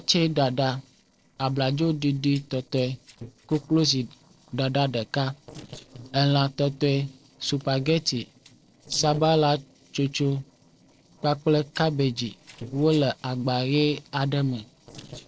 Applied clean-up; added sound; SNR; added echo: neural separator model SepFormer DNS4.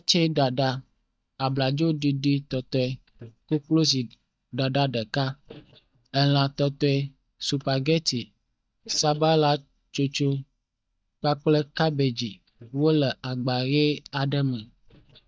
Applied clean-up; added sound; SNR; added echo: neural mask model DeepFilterNet 3.